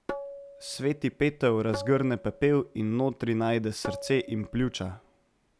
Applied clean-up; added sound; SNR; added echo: none; Tabla; 13 dB; none.